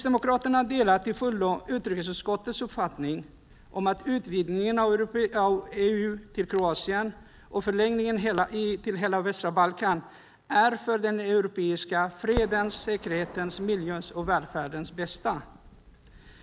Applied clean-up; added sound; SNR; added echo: none; Crackle; 20 dB; none.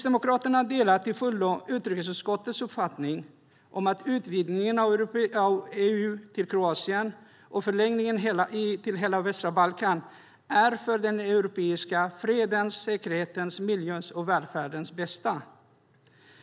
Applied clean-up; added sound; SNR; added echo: none; none; none; none.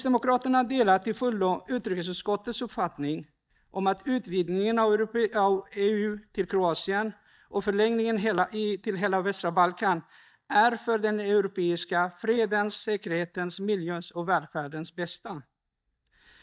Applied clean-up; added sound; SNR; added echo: neural mask model DeepFilterNet 3.